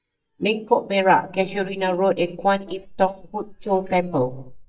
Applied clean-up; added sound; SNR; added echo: neural mask model DeepFilterNet 3.